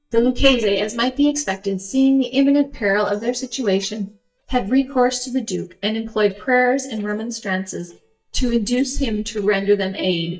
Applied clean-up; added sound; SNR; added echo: neural mask model DeepFilterNet 3.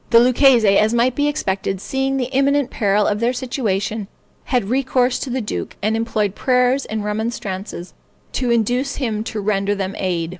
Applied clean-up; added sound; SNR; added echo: none; none; none; none.